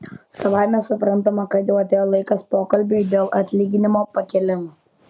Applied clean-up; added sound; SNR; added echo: none; none; none; none.